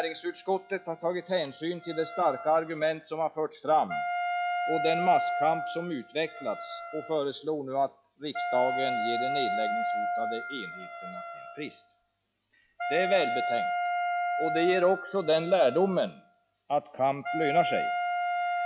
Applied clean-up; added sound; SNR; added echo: classical method log-MMSE.